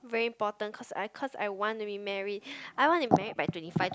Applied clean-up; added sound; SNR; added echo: none; none; none; none.